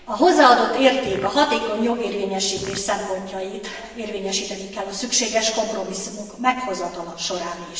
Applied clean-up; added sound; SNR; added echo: none; Fart; 16 dB; reverberation time 1.2 s.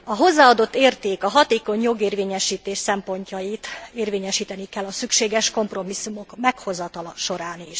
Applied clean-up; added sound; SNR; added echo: none; none; none; none.